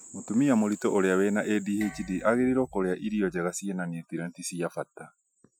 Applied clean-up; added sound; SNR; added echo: classical method Wiener filter.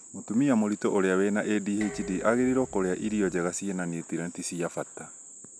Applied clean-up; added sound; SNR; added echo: none; Dishes, pots, and pans; 18 dB; none.